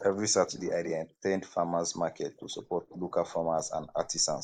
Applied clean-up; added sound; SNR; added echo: neural mask model Resemble Enhance denoiser.